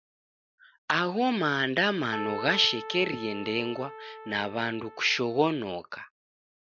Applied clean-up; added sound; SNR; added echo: none; Keyboard (musical); 11 dB; none.